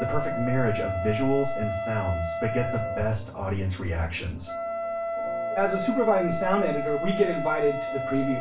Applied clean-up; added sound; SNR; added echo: none; Wind instrument, woodwind instrument; 4 dB; reverberation time 0.3 s.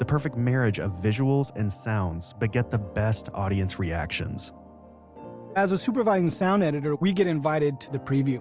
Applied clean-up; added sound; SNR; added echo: none; none; none; none.